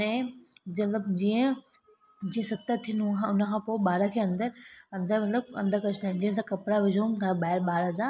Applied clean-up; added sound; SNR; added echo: none; none; none; none.